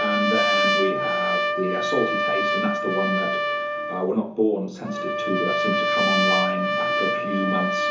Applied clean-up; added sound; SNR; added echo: none; Trumpet; -3 dB; reverberation time 0.7 s.